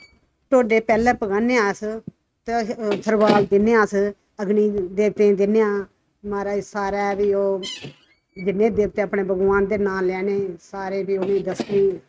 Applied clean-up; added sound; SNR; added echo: neural mask model RNNoise.